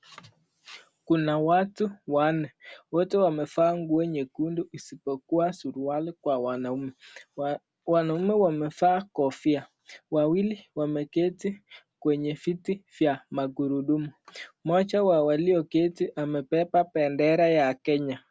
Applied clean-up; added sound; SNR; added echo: none; none; none; none.